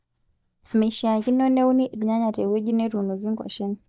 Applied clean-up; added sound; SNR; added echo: neural mask model DeepFilterNet 3.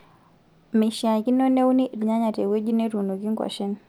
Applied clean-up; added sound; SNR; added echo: none; none; none; none.